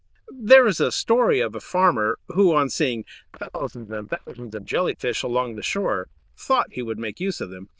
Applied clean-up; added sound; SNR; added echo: neural diffusion model UNIVERSE++.